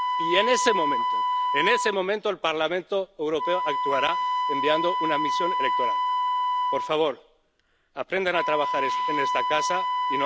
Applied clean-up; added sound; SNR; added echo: none; Wind instrument, woodwind instrument; -1 dB; none.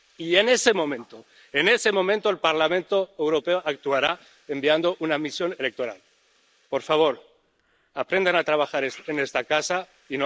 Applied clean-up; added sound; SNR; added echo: neural mask model Resemble Enhance denoiser.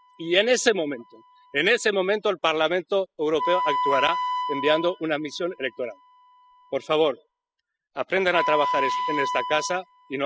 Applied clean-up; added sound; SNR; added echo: classical method spectral subtraction.